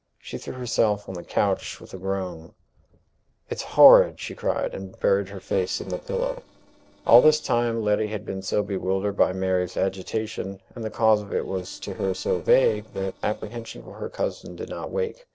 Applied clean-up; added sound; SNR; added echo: neural separator model SepFormer DNS4.